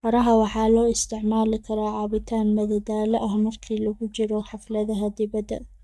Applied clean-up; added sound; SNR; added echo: neural mask model DeepFilterNet 3.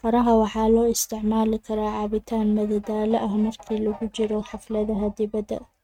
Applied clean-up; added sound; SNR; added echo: neural mask model RNNoise.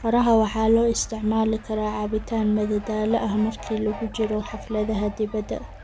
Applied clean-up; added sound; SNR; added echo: none; Fowl; 19 dB; none.